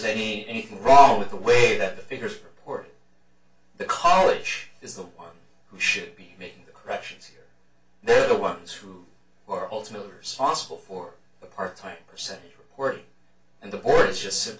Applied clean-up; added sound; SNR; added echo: none; none; none; reverberation time 0.2 s.